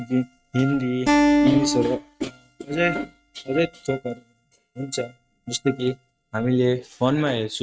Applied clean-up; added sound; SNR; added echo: neural mask model RNNoise.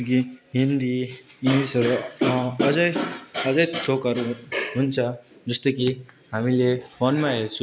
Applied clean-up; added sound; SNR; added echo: none; none; none; none.